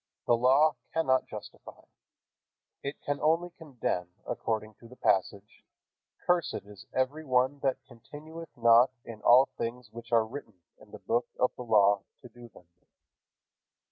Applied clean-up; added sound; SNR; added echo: none; none; none; none.